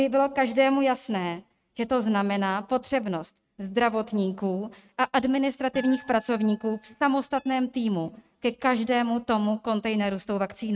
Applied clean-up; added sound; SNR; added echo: neural mask model RNNoise.